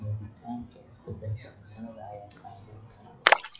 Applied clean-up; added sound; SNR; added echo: classical method WPE with log-MMSE.